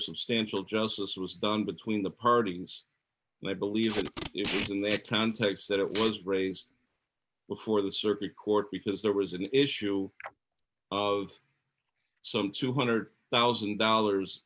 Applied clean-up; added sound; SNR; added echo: none; Packing tape, duct tape; 8 dB; none.